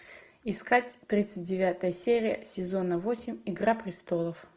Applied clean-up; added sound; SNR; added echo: none; none; none; none.